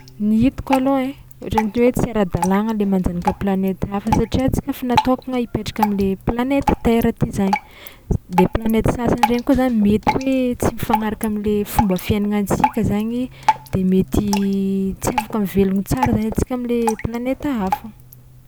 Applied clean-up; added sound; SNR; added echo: none; Drip; 8 dB; none.